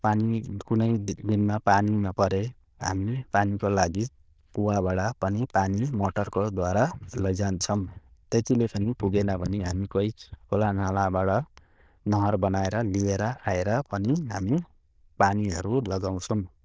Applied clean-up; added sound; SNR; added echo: neural diffusion model UNIVERSE++.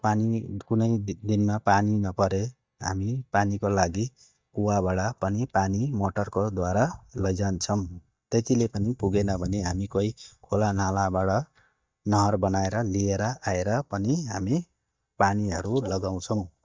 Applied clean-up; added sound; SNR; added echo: neural mask model DeepFilterNet 3.